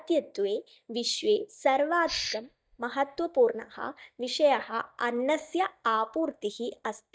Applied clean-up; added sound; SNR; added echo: neural mask model DeepFilterNet 3.